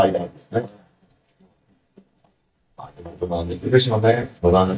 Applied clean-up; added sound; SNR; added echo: neural mask model DeepFilterNet 3.